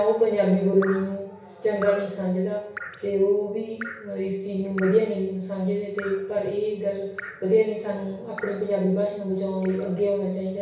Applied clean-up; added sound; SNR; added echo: none; Drip; 18 dB; reverberation time 0.6 s.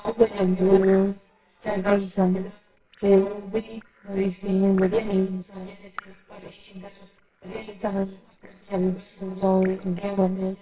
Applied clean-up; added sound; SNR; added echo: neural separator model SepFormer WHAMR!.